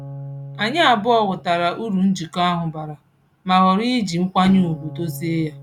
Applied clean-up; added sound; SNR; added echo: none; Bowed string instrument; 17 dB; none.